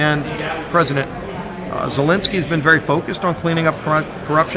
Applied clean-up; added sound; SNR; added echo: none; none; none; none.